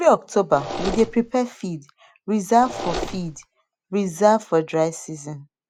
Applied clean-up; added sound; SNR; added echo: none; Mechanisms; 9 dB; none.